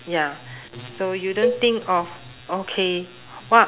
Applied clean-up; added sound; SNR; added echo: none; Cowbell; 6 dB; none.